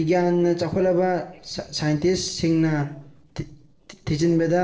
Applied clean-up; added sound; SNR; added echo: neural separator model SepFormer DNS4.